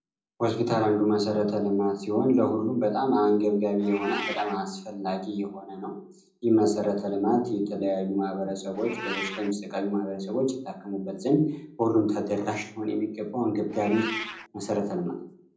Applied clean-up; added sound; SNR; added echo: none; Meow; 17 dB; reverberation time 0.6 s.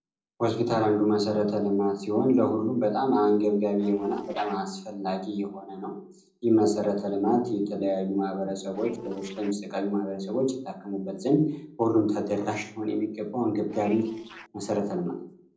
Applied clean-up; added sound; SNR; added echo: neural separator model SepFormer DNS4.